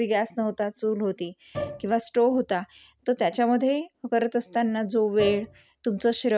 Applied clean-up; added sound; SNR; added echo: none; Bowed string instrument; 11 dB; none.